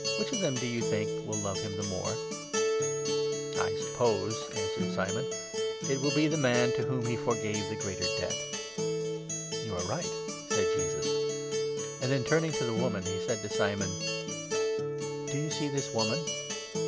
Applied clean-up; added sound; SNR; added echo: none; Acoustic guitar; -2 dB; none.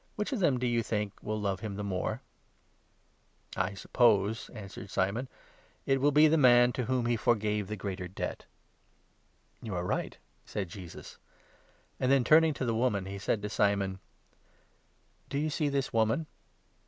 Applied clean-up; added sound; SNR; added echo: none; none; none; none.